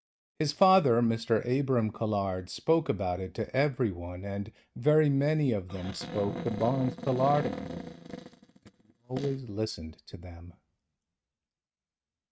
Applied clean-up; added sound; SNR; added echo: neural mask model RNNoise.